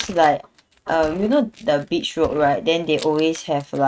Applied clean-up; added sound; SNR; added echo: neural mask model RNNoise.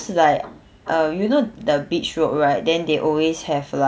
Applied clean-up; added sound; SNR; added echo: none; none; none; none.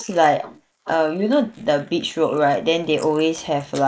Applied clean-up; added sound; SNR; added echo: neural mask model Resemble Enhance denoiser.